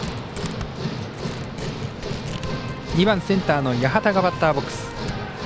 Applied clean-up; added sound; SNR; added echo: none; Tearing; 13 dB; none.